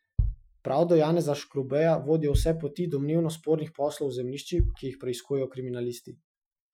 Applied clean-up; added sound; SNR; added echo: classical method Wiener filter.